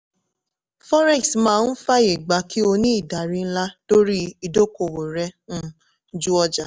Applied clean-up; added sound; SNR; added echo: none; none; none; none.